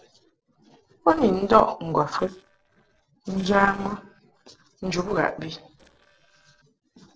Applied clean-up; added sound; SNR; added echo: neural separator model SepFormer DNS4.